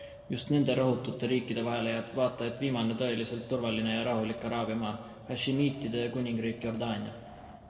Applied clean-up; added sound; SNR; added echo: none; Wind; 19 dB; reverberation time 1.8 s.